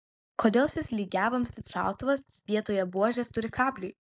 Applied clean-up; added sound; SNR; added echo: neural mask model Resemble Enhance denoiser.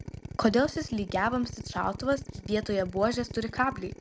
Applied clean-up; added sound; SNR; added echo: none; Drill; 12 dB; none.